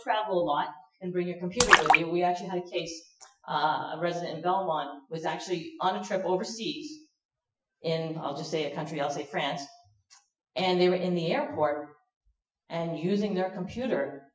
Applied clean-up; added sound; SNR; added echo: classical method Wiener filter.